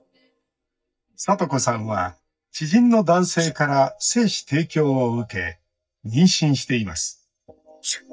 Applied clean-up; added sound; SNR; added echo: neural mask model DeepFilterNet 3.